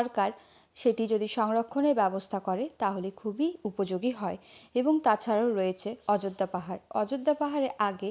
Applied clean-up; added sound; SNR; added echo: none; none; none; none.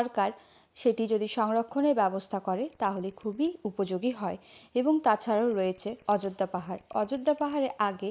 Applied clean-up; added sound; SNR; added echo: neural mask model Resemble Enhance denoiser.